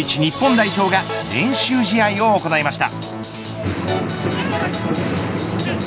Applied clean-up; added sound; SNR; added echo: none; none; none; none.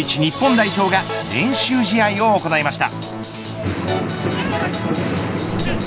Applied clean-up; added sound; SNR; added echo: none; Sink (filling or washing) / Water tap, faucet; 19 dB; none.